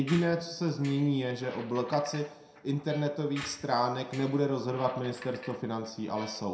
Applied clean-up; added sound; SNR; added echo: none; Squeak; 18 dB; reverberation time 0.6 s.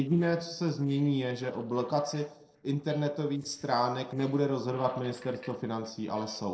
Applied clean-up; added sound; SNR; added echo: neural separator model SepFormer DNS4.